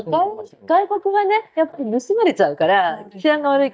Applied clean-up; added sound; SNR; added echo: neural mask model DeepFilterNet 3.